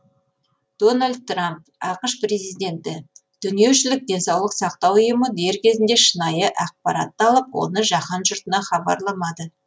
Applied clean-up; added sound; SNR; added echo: none; none; none; none.